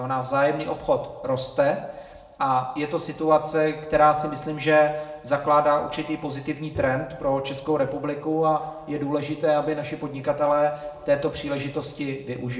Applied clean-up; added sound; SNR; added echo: none; Bowed string instrument; 15 dB; reverberation time 0.6 s.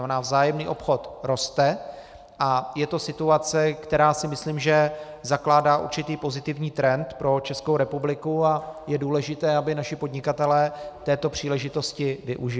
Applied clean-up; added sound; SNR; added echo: none; none; none; none.